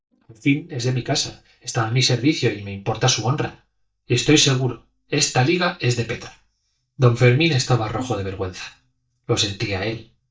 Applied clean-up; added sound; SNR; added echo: neural mask model DeepFilterNet 3.